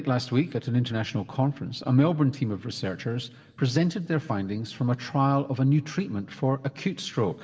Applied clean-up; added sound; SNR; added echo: none; none; none; reverberation time 2.0 s.